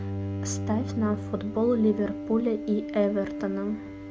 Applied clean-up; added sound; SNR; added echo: none; Bowed string instrument; 6 dB; none.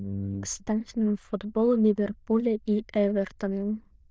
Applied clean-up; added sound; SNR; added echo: neural diffusion model UNIVERSE++.